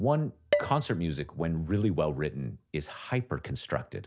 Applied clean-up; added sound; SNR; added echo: none; Dishes, pots, and pans; 6 dB; none.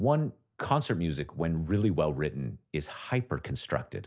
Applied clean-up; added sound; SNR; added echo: none; none; none; none.